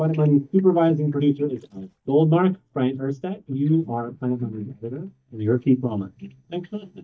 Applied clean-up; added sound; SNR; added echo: neural mask model DeepFilterNet 3.